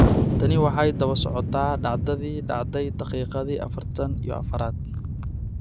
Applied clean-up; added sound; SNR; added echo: none; Explosion; -2 dB; none.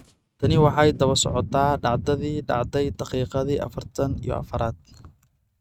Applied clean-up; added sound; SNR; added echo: neural mask model RNNoise.